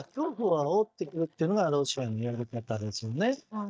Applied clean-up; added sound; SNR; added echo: neural mask model DeepFilterNet 3.